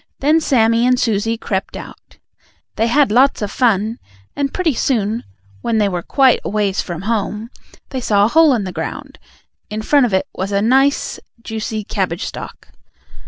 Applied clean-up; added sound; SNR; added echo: none; none; none; none.